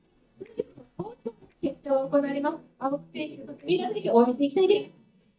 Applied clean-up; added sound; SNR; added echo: neural mask model DeepFilterNet 3.